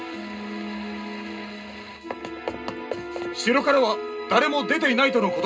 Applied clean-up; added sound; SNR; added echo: none; none; none; reverberation time 0.2 s.